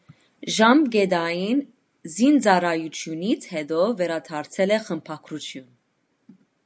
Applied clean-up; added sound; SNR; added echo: none; none; none; none.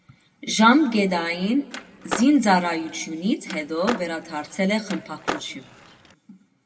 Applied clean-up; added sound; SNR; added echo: none; Skateboard; 11 dB; reverberation time 1.1 s.